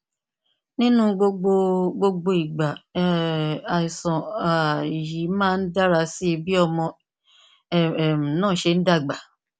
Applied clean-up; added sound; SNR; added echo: none; none; none; none.